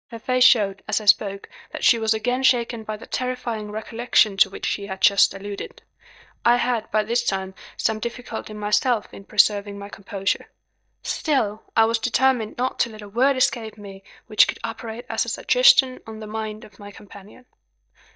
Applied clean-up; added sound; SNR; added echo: neural mask model DeepFilterNet 3.